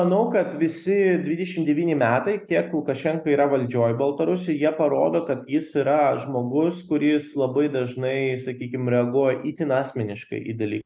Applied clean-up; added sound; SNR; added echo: none; none; none; none.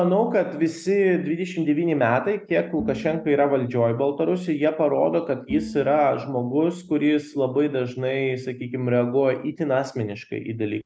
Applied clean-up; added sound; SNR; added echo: none; Bowed string instrument; 16 dB; none.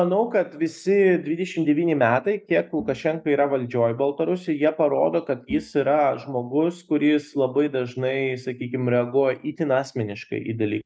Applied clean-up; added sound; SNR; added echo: neural mask model DeepFilterNet 3.